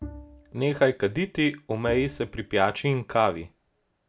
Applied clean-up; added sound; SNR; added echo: none; Bowed string instrument; 18 dB; none.